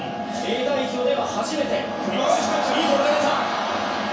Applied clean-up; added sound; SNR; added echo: none; Wind instrument, woodwind instrument; 14 dB; reverberation time 0.7 s.